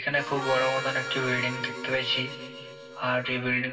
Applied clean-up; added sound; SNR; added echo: none; Harmonica; 8 dB; reverberation time 2.5 s.